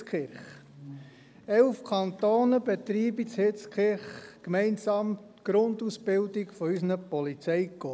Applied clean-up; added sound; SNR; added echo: none; none; none; none.